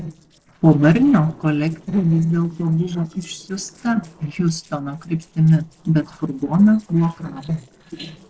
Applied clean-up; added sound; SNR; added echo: neural separator model SepFormer DNS4.